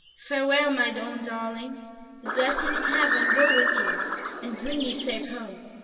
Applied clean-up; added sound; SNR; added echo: none; Bird; -3 dB; reverberation time 2.4 s.